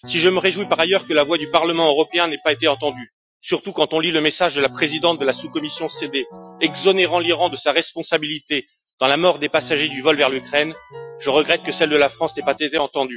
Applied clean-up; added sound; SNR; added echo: classical method Wiener filter.